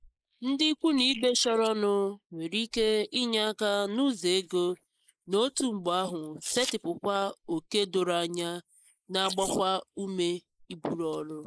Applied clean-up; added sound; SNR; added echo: neural mask model Resemble Enhance denoiser.